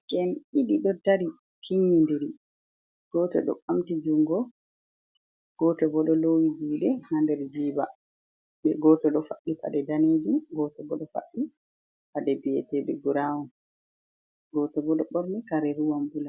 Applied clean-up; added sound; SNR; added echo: none; none; none; none.